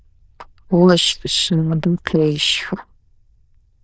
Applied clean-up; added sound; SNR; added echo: neural diffusion model UNIVERSE++.